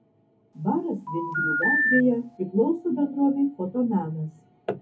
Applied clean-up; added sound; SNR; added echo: none; Telephone; 1 dB; reverberation time 0.3 s.